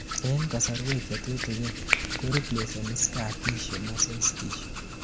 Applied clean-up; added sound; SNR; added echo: none; Hands; 2 dB; none.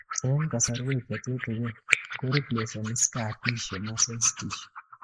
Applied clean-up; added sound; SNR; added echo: neural mask model Resemble Enhance denoiser.